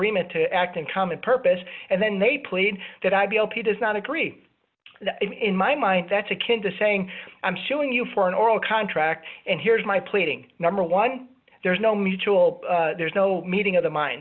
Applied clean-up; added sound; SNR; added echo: none; none; none; none.